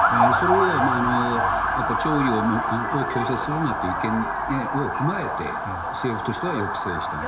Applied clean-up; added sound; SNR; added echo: none; Motor vehicle (road) / Siren; -3 dB; reverberation time 1.4 s.